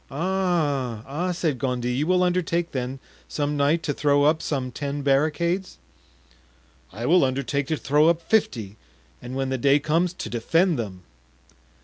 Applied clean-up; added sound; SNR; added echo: none; none; none; none.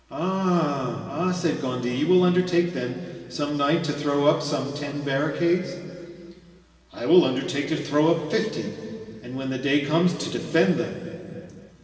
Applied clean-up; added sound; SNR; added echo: none; none; none; reverberation time 2.4 s.